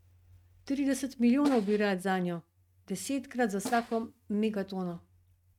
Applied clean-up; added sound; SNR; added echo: neural mask model RNNoise.